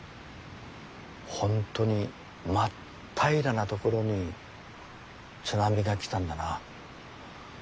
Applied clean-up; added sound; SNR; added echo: none; none; none; none.